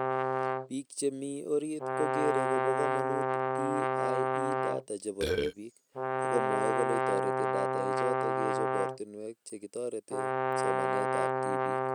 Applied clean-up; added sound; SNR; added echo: neural mask model RNNoise.